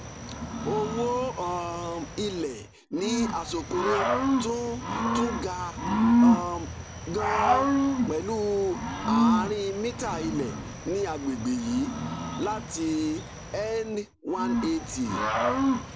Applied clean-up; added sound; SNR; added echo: none; Cricket / Growling; -3 dB; none.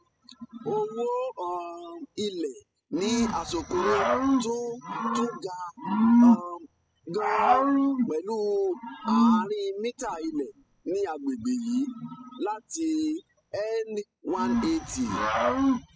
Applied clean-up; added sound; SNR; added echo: classical method spectral subtraction.